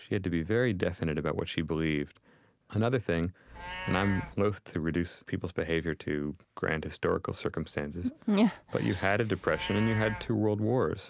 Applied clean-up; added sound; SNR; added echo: none; Livestock, farm animals, working animals; 17 dB; none.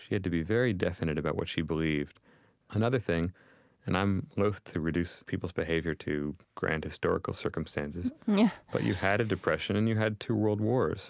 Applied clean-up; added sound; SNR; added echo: none; none; none; none.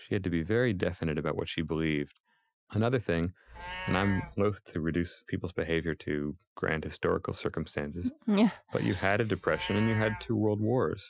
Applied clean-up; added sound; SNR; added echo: classical method Wiener filter.